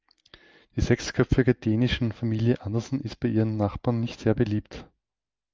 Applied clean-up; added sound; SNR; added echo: none; none; none; none.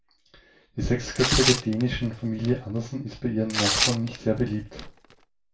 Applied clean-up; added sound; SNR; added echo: none; Tearing; 2 dB; reverberation time 0.2 s.